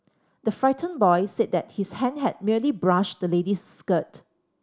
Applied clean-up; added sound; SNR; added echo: none; none; none; none.